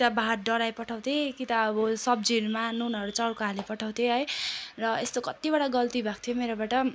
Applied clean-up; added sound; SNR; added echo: none; none; none; none.